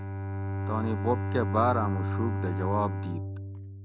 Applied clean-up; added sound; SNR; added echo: none; Bowed string instrument; -1 dB; none.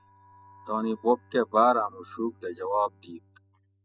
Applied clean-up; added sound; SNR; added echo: classical method spectral subtraction.